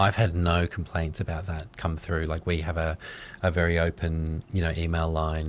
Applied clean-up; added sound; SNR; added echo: none; none; none; none.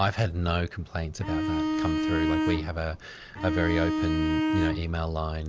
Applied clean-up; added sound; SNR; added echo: none; Bowed string instrument; -2 dB; none.